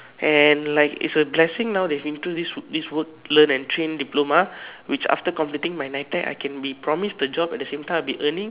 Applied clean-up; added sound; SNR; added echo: none; none; none; none.